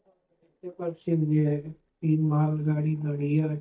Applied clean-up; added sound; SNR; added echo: neural mask model DeepFilterNet 3.